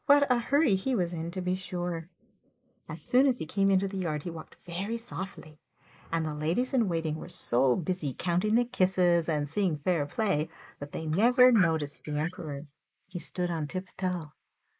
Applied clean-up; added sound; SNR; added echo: neural mask model Resemble Enhance denoiser.